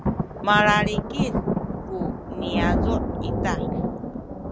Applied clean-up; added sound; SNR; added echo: none; Thunder; -2 dB; none.